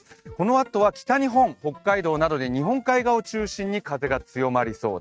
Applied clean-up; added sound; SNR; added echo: neural mask model RNNoise.